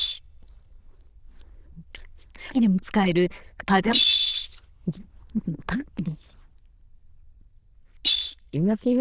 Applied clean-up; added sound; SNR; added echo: neural diffusion model UNIVERSE++.